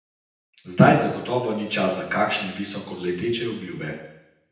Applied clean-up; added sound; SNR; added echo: none; none; none; reverberation time 0.9 s.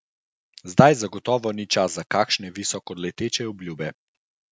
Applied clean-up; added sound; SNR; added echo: none; none; none; none.